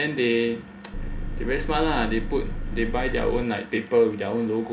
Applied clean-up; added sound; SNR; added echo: none; Engine; 3 dB; reverberation time 0.3 s.